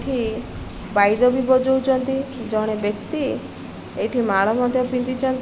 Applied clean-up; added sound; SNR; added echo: none; none; none; none.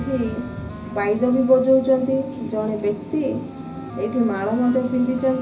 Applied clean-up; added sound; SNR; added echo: none; Wind instrument, woodwind instrument; 18 dB; reverberation time 0.4 s.